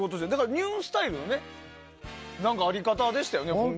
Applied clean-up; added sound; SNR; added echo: none; none; none; none.